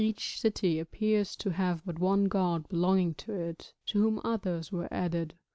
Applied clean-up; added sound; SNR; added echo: none; none; none; none.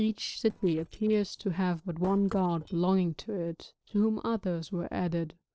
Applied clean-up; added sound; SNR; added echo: neural separator model SepFormer DNS4.